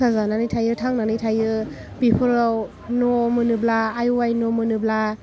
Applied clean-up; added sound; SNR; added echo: none; none; none; none.